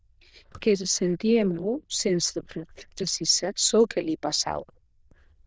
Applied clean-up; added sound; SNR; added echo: neural diffusion model UNIVERSE++.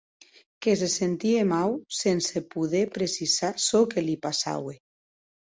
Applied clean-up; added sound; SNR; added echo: none; none; none; none.